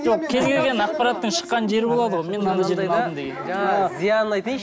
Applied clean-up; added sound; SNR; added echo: none; Bowed string instrument; 20 dB; none.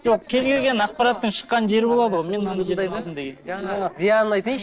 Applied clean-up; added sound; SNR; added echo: neural separator model SepFormer DNS4.